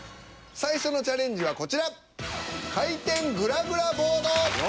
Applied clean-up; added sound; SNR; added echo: none; Bicycle; 17 dB; none.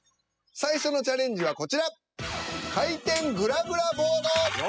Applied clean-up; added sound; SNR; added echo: classical method spectral subtraction.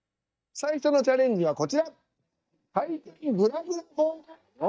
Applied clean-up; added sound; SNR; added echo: neural mask model DeepFilterNet 3.